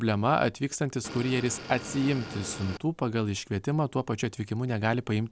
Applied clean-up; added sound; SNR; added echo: none; Motor vehicle (road) / Engine; 11 dB; none.